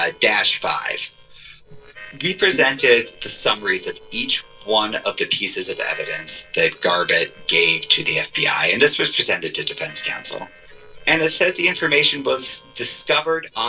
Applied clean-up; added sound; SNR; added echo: neural separator model SepFormer DNS4.